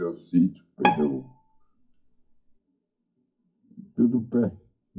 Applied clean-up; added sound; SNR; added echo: classical method WPE with log-MMSE.